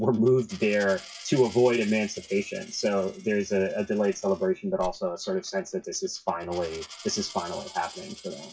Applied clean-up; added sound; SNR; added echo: classical method WPE with log-MMSE.